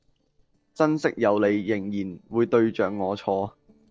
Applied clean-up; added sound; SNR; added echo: neural separator model SepFormer DNS4.